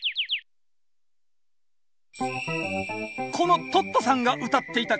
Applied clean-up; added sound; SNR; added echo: none; none; none; none.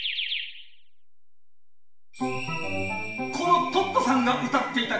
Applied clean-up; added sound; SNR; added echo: none; none; none; reverberation time 0.8 s.